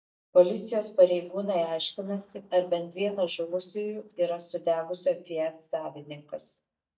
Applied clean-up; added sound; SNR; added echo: neural mask model DeepFilterNet 3.